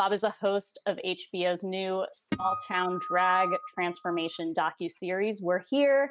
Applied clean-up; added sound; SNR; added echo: neural mask model RNNoise.